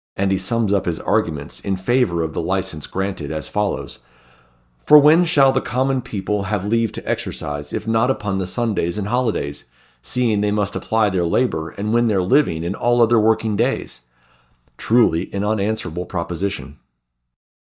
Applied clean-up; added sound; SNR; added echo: neural mask model DeepFilterNet 3.